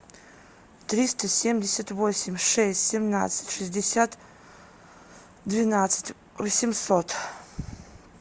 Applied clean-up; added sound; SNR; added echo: none; none; none; none.